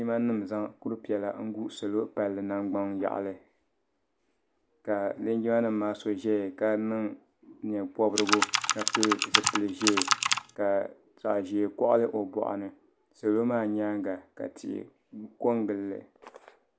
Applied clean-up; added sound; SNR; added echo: none; Computer keyboard; -3 dB; none.